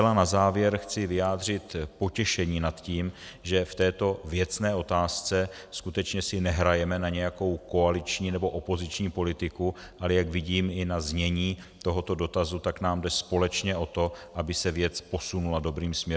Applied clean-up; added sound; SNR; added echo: none; none; none; none.